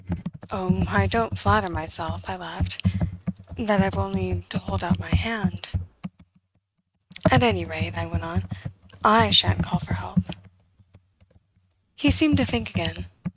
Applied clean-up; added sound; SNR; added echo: neural mask model RNNoise.